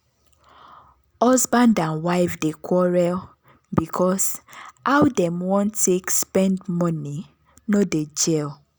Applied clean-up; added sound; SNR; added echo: none; none; none; none.